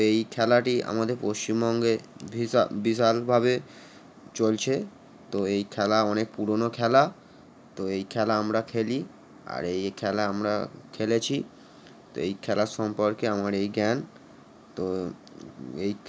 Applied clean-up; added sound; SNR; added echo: none; none; none; none.